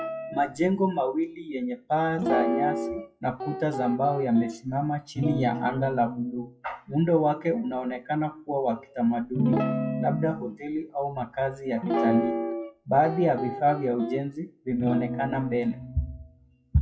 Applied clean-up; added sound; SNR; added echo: classical method WPE with log-MMSE.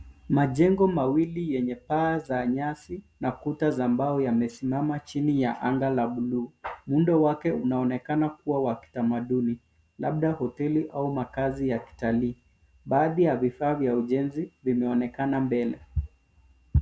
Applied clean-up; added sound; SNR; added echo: none; none; none; none.